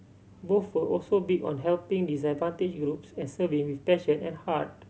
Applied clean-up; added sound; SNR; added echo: none; none; none; none.